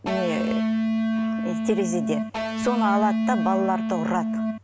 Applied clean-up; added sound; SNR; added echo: none; Electric guitar; -3 dB; none.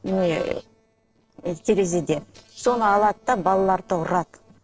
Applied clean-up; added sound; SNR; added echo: neural separator model SepFormer DNS4.